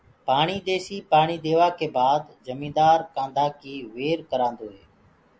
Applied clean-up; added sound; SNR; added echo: none; none; none; none.